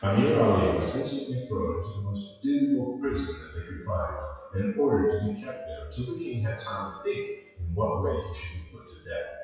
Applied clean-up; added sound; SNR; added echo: classical method WPE with log-MMSE.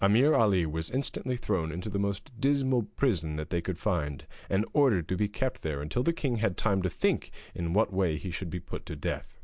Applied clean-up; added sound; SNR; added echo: none; none; none; none.